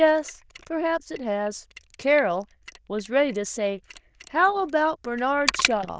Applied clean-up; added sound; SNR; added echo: neural diffusion model UNIVERSE++.